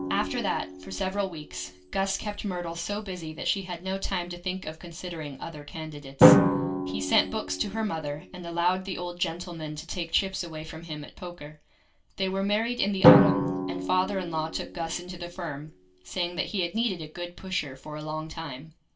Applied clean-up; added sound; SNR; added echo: none; Drum; -2 dB; reverberation time 0.2 s.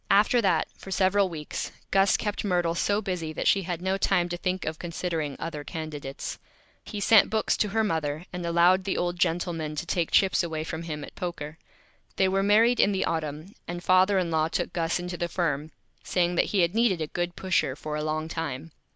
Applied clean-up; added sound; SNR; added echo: none; none; none; none.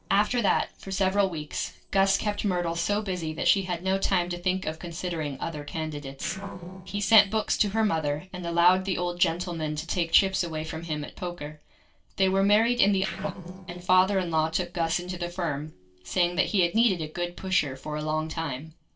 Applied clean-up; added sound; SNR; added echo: neural separator model SepFormer DNS4.